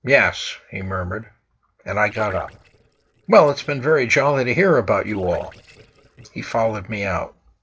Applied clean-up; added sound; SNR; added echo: neural separator model SepFormer DNS4.